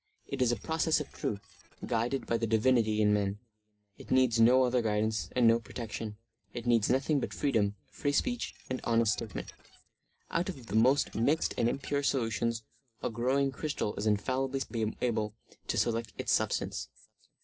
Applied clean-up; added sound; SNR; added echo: neural separator model SepFormer DNS4.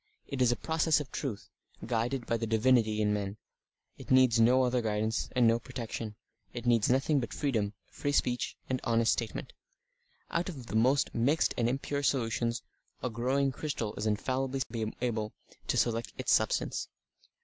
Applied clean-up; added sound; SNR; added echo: none; none; none; none.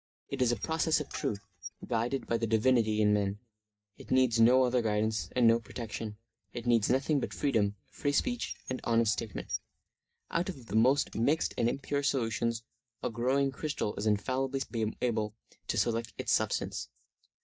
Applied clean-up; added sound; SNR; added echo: neural mask model DeepFilterNet 3.